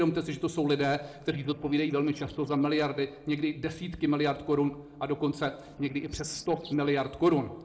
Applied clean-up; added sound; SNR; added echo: neural separator model SepFormer DNS4.